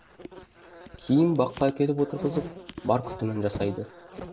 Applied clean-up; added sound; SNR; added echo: none; Insect; 12 dB; none.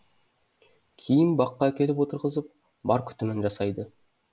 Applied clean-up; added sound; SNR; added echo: none; none; none; none.